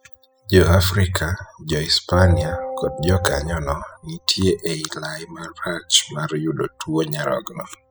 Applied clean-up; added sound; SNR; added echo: classical method spectral subtraction.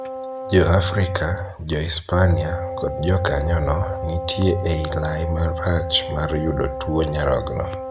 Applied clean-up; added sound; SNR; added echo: none; Wind instrument, woodwind instrument; 8 dB; none.